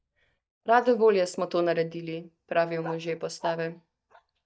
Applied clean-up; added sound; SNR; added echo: neural mask model DeepFilterNet 3.